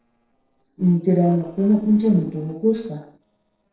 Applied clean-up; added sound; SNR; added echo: neural separator model SepFormer DNS4.